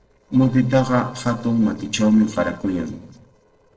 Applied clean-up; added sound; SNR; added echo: neural separator model SepFormer DNS4.